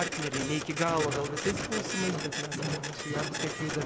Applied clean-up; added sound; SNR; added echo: none; Walk, footsteps + Printer; 0 dB; none.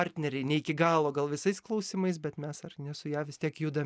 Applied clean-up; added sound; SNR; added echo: none; none; none; none.